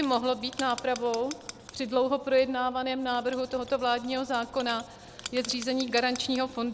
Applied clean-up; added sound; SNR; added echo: none; Writing; 17 dB; none.